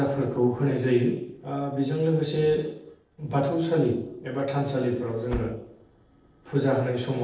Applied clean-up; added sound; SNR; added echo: neural separator model SepFormer DNS4.